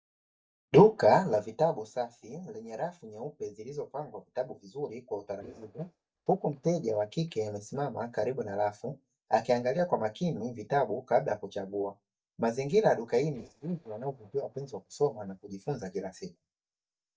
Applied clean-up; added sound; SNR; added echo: neural mask model DeepFilterNet 3.